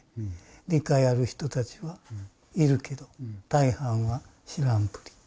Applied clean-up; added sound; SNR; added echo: none; none; none; none.